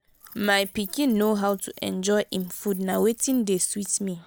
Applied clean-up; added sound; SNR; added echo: none; Keys jangling; 20 dB; none.